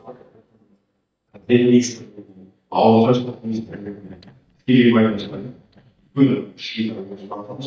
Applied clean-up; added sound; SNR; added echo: neural mask model DeepFilterNet 3.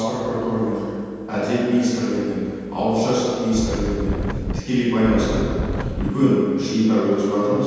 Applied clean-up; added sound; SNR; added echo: none; Wind; 4 dB; reverberation time 2.1 s.